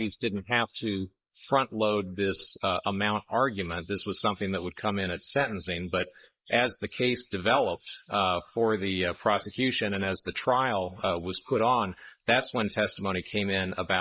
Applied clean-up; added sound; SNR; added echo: neural mask model Resemble Enhance denoiser.